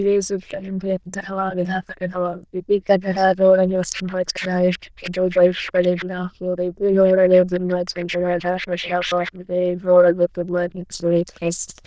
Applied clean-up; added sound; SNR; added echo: neural diffusion model UNIVERSE++.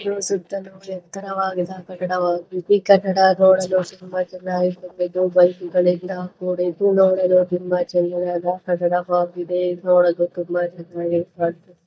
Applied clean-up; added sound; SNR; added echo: neural mask model DeepFilterNet 3.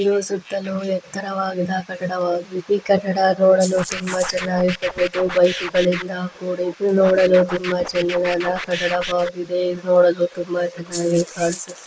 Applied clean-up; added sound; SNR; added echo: neural mask model Resemble Enhance denoiser.